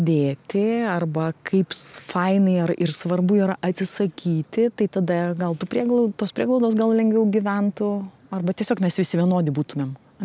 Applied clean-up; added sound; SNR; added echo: none; none; none; none.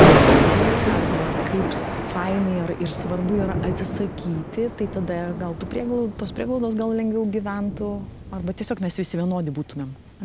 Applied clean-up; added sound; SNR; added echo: none; Thunder; -3 dB; none.